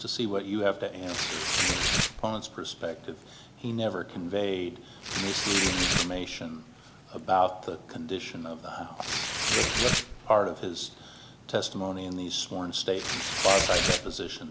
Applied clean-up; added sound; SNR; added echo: none; Tearing; 1 dB; none.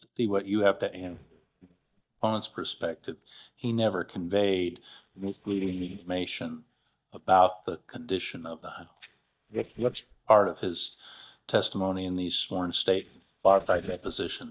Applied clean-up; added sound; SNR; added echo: neural mask model DeepFilterNet 3.